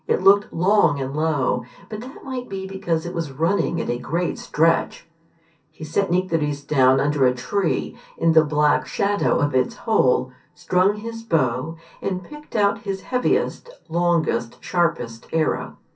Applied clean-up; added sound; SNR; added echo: none; none; none; reverberation time 0.3 s.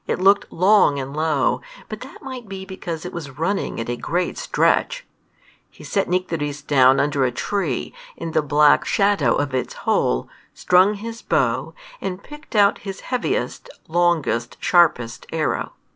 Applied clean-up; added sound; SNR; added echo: none; none; none; none.